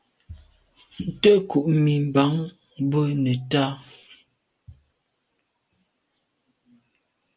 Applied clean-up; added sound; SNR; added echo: none; none; none; none.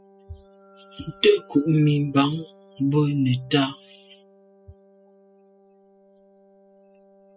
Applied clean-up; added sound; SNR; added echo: classical method spectral subtraction.